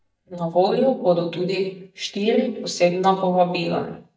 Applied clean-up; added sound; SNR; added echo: neural mask model DeepFilterNet 3.